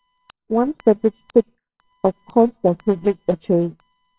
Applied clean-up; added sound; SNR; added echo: neural separator model SepFormer WHAMR!.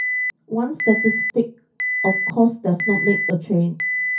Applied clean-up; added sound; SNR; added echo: none; Alarm; 3 dB; reverberation time 0.3 s.